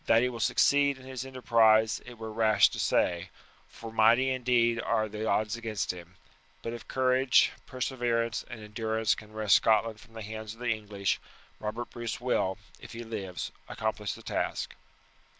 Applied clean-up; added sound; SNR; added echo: none; none; none; none.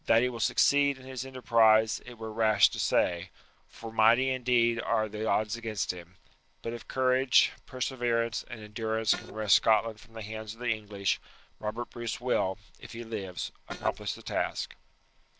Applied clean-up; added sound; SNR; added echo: neural separator model SepFormer DNS4.